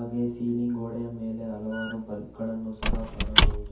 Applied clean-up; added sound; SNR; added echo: none; Squeak / Wood; -3 dB; reverberation time 0.6 s.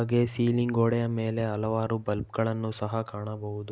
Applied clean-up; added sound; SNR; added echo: none; none; none; none.